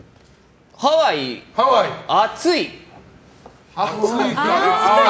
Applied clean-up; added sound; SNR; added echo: none; none; none; none.